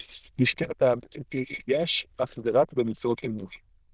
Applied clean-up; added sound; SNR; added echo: neural diffusion model UNIVERSE++.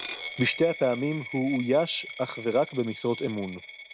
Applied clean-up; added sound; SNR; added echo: none; Coin (dropping); 12 dB; none.